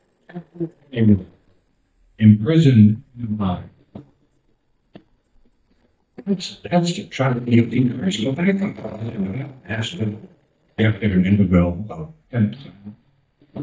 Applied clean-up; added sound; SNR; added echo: neural mask model DeepFilterNet 3.